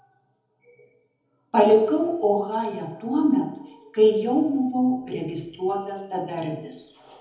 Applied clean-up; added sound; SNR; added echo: none; none; none; reverberation time 1.0 s.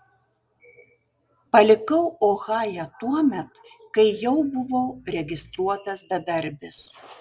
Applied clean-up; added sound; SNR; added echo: none; none; none; none.